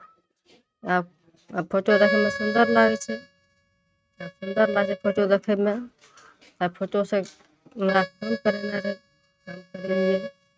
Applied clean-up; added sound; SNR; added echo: neural mask model RNNoise.